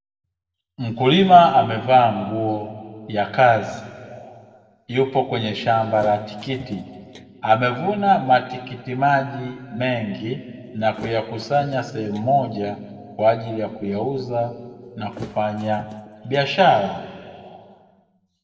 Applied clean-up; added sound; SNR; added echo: neural separator model SepFormer DNS4.